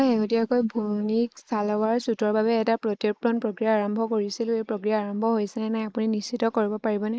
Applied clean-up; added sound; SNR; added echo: neural mask model Resemble Enhance denoiser.